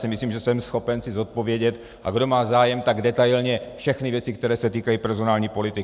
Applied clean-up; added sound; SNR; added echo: none; none; none; none.